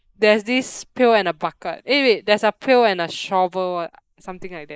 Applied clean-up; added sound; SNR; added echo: neural mask model Resemble Enhance denoiser.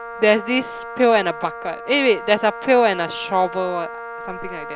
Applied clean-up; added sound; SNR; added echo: none; Wind instrument, woodwind instrument; 12 dB; none.